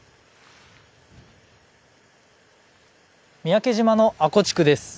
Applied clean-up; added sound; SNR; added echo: none; none; none; none.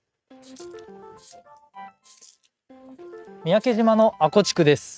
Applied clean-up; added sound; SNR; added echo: neural mask model RNNoise.